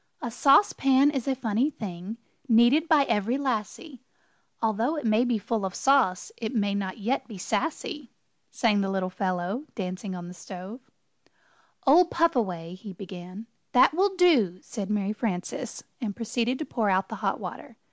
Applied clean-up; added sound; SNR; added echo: none; none; none; none.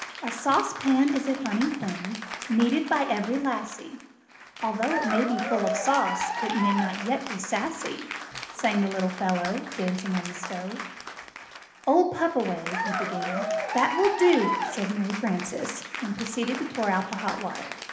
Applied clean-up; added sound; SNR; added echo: none; Applause / Cheering; 6 dB; reverberation time 1.0 s.